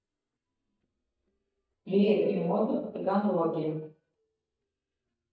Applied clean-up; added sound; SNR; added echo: neural mask model DeepFilterNet 3.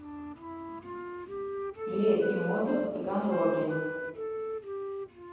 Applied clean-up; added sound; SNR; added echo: none; Wind instrument, woodwind instrument; 3 dB; reverberation time 1.2 s.